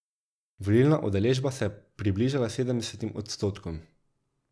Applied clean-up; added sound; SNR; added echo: none; none; none; none.